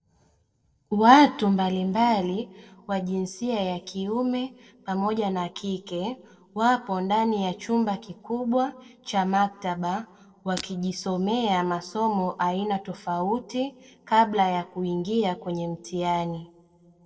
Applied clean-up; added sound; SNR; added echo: neural separator model SepFormer DNS4.